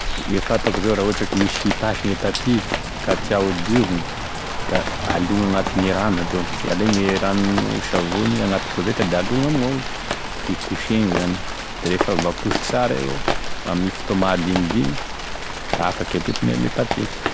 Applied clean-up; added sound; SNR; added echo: none; Rain; 3 dB; none.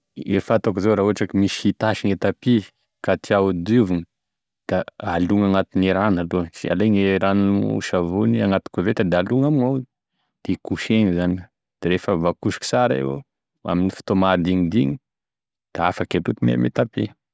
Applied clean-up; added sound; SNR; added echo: none; none; none; none.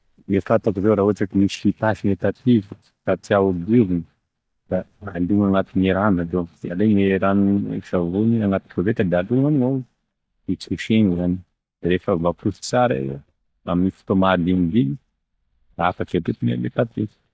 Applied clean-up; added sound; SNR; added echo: neural mask model DeepFilterNet 3.